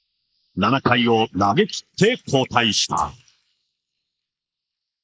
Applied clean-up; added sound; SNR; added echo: neural mask model Resemble Enhance denoiser.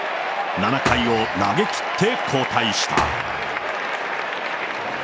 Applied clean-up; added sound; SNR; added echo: none; Thump, thud; 9 dB; none.